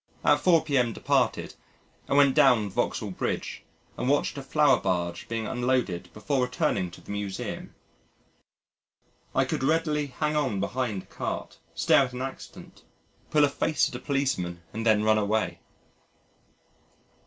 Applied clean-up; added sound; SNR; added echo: none; none; none; none.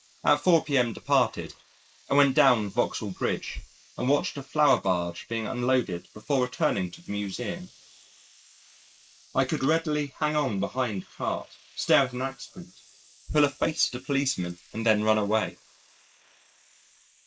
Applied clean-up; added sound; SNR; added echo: neural mask model Resemble Enhance denoiser.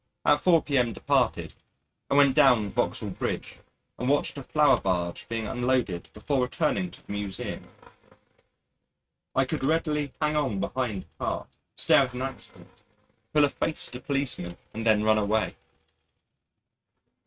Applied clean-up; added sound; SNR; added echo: neural mask model RNNoise.